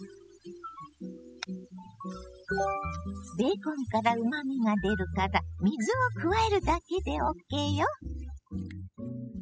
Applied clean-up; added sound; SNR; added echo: classical method spectral subtraction.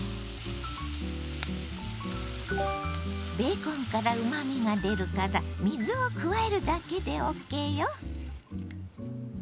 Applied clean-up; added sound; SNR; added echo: none; none; none; none.